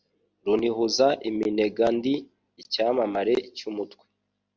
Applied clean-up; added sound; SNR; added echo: none; none; none; none.